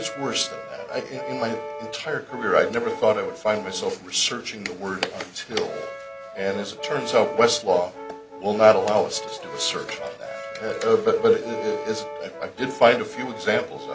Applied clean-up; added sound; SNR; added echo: none; Brass instrument; 12 dB; none.